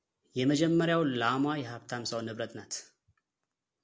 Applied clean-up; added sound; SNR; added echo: none; none; none; none.